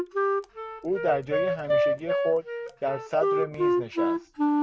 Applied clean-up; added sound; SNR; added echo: none; Wind instrument, woodwind instrument; -4 dB; none.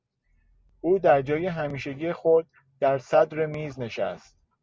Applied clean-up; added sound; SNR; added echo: none; none; none; none.